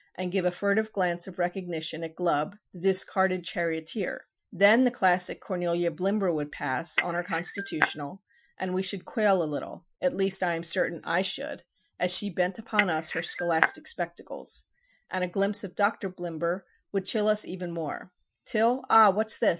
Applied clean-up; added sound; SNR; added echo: classical method Wiener filter.